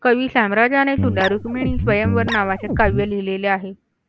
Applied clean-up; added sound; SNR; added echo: none; Guitar; 3 dB; none.